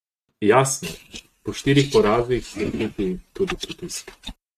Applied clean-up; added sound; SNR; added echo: neural mask model RNNoise.